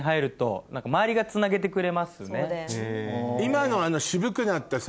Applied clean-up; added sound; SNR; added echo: none; Rattle (instrument); 17 dB; none.